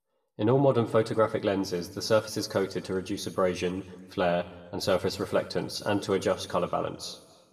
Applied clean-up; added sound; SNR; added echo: none; none; none; reverberation time 1.2 s.